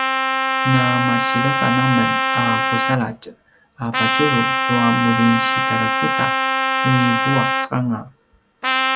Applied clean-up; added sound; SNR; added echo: none; Trumpet; -2 dB; none.